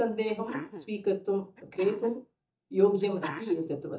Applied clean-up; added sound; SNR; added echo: neural mask model DeepFilterNet 3.